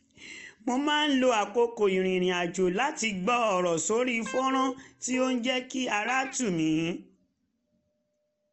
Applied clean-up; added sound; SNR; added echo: none; Guitar; 14 dB; none.